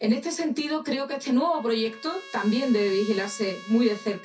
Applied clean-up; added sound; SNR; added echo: none; Trumpet; 20 dB; reverberation time 0.3 s.